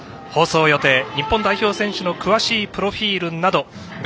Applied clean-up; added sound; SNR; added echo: none; none; none; none.